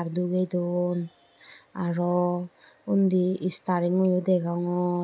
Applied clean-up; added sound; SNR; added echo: none; none; none; none.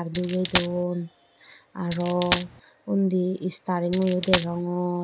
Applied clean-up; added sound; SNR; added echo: none; Coin (dropping); 4 dB; none.